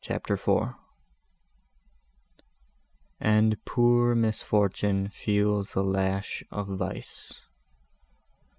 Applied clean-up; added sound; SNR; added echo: none; none; none; none.